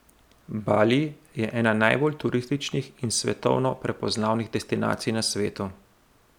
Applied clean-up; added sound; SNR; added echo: none; none; none; none.